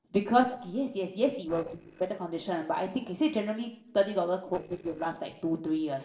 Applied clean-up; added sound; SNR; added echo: neural separator model SepFormer DNS4.